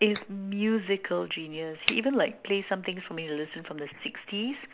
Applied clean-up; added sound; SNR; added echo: neural mask model Resemble Enhance denoiser.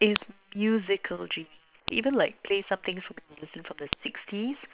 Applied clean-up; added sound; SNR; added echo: neural separator model SepFormer WHAM!.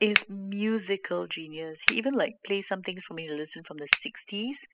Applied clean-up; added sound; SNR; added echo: classical method spectral subtraction.